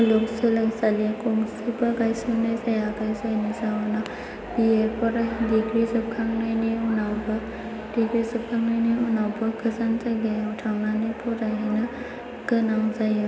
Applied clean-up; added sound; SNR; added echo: none; none; none; none.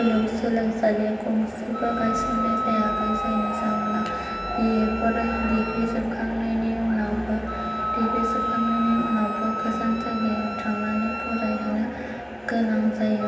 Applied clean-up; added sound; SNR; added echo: none; Wind instrument, woodwind instrument; 6 dB; reverberation time 1.2 s.